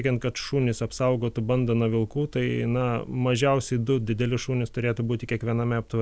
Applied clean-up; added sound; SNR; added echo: none; none; none; none.